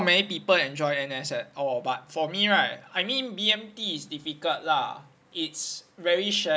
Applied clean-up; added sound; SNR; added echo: none; none; none; none.